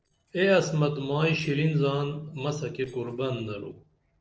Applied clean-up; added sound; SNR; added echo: neural separator model SepFormer DNS4.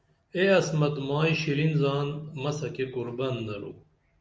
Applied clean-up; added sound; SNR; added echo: none; none; none; none.